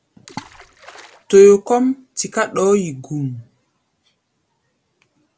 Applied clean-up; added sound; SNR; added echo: none; Water / Splash, splatter; 19 dB; none.